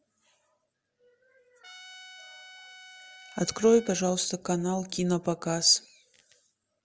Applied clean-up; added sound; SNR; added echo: none; Trumpet; 19 dB; none.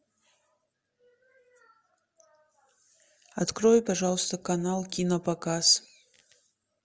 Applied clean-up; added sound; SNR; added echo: none; none; none; none.